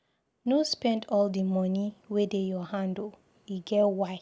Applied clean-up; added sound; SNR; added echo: none; none; none; none.